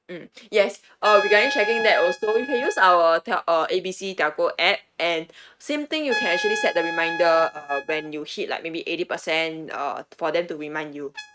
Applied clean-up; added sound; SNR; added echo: neural mask model RNNoise.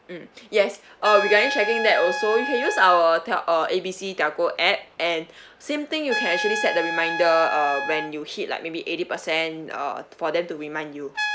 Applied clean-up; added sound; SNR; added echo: none; Trumpet; 8 dB; none.